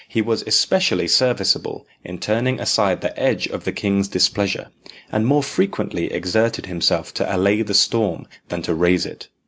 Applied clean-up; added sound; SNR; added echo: none; none; none; none.